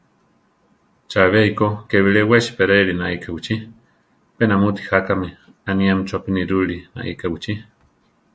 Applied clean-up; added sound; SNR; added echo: none; none; none; none.